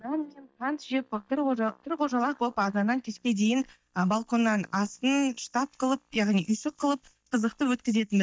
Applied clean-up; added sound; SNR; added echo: neural mask model DeepFilterNet 3.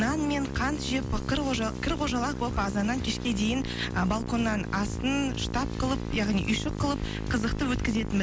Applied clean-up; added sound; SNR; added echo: none; Musical instrument; 5 dB; none.